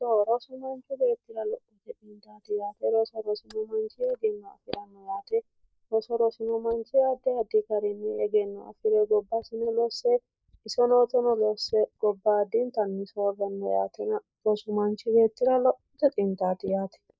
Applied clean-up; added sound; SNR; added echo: neural mask model DeepFilterNet 3.